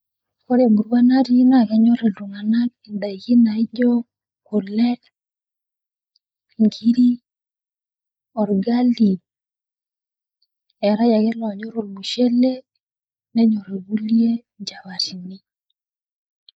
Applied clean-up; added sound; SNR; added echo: neural mask model Resemble Enhance denoiser.